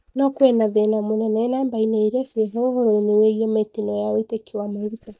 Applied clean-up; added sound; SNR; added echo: neural mask model DeepFilterNet 3.